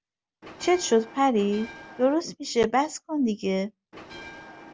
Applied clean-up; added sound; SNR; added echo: none; Bell; 17 dB; none.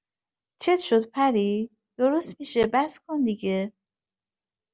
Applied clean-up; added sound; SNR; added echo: none; none; none; none.